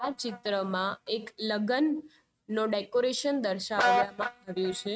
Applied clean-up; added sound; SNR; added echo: neural mask model RNNoise.